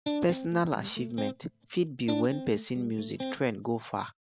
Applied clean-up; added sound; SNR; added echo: none; Electric guitar; 6 dB; none.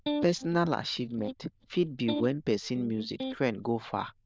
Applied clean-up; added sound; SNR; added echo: neural diffusion model UNIVERSE++.